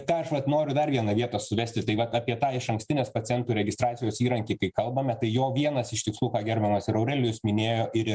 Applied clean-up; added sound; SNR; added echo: none; none; none; none.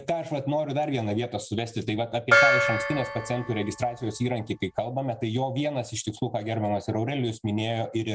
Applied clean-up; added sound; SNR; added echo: none; Gong; -1 dB; none.